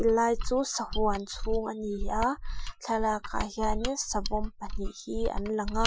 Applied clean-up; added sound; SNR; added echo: classical method Wiener filter.